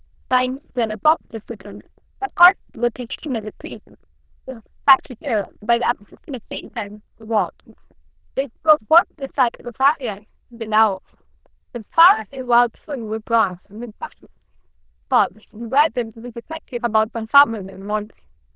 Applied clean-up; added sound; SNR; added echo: neural diffusion model UNIVERSE++.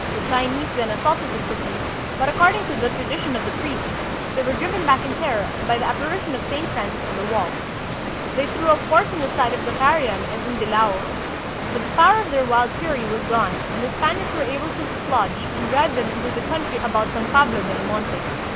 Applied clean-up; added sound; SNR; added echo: none; Water; 3 dB; none.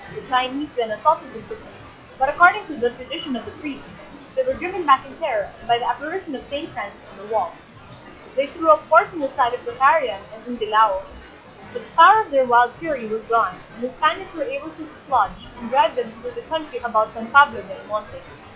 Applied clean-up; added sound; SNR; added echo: classical method log-MMSE.